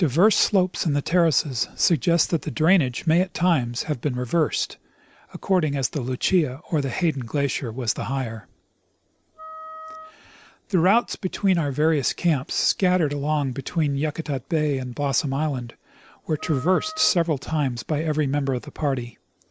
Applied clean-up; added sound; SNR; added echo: none; Wind instrument, woodwind instrument; 17 dB; none.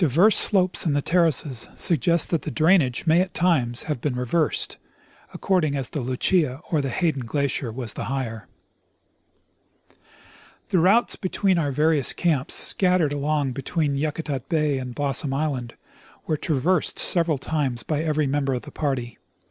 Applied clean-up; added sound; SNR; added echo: none; none; none; none.